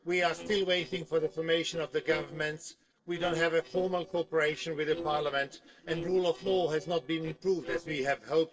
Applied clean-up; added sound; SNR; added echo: neural separator model SepFormer DNS4.